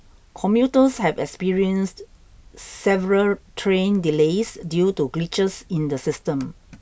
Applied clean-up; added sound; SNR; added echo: none; none; none; none.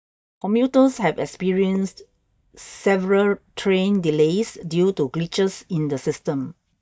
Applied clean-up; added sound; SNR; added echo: neural mask model DeepFilterNet 3.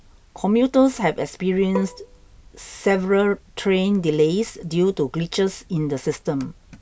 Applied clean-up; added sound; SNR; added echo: none; Bowed string instrument; 14 dB; none.